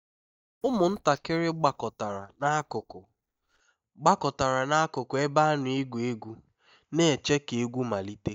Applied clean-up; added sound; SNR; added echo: neural mask model DeepFilterNet 3.